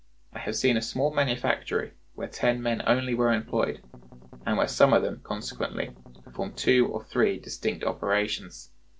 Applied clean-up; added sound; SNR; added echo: neural separator model SepFormer DNS4.